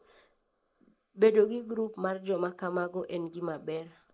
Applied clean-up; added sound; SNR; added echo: neural mask model Resemble Enhance denoiser.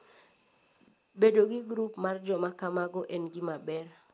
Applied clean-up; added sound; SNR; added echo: none; none; none; none.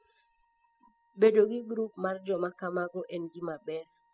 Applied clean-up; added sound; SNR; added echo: classical method spectral subtraction.